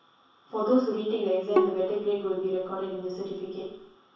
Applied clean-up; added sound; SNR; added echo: none; Bowed string instrument; 4 dB; reverberation time 0.7 s.